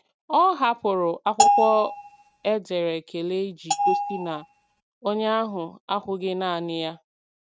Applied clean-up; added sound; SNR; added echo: neural mask model RNNoise.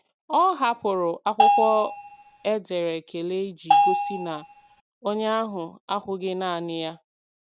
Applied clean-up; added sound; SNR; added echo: none; Bell; -5 dB; none.